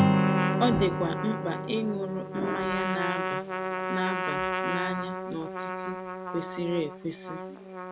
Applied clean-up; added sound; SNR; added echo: none; Trumpet + Acoustic guitar; -3 dB; none.